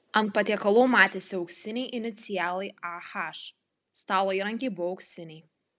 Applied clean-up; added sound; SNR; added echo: none; none; none; none.